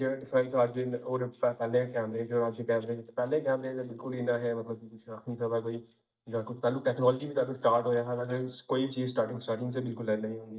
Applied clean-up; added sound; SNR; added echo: neural mask model DeepFilterNet 3.